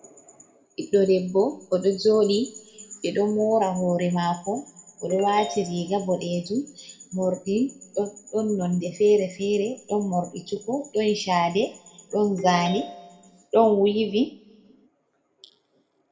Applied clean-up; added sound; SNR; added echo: none; Ringtone; 12 dB; reverberation time 0.9 s.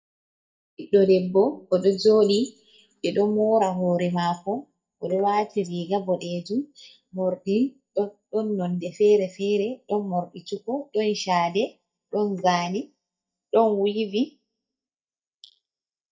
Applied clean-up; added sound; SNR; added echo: neural mask model DeepFilterNet 3.